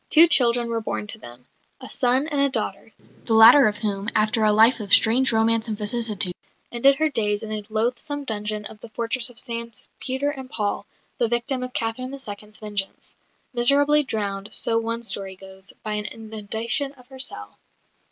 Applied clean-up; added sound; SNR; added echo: none; none; none; none.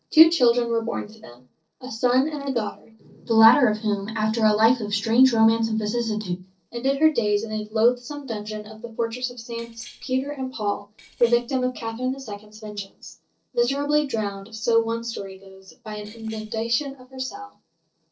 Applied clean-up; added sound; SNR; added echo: neural separator model SepFormer DNS4.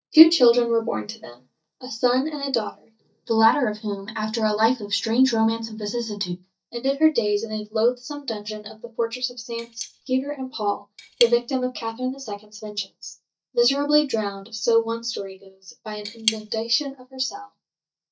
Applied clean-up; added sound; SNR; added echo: neural mask model DeepFilterNet 3.